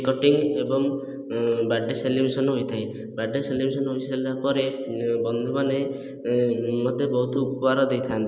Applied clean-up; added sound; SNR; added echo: none; none; none; none.